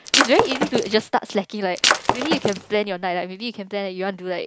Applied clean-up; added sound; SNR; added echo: none; Shatter; -2 dB; none.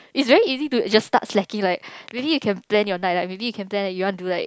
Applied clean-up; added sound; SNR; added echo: none; none; none; none.